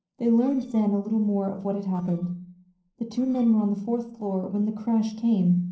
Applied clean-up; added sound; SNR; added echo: neural separator model SepFormer DNS4.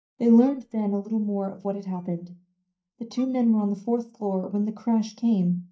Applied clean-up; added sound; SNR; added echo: neural mask model DeepFilterNet 3.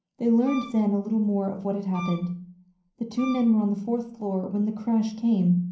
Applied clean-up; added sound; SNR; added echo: none; Wind instrument, woodwind instrument; 16 dB; reverberation time 0.6 s.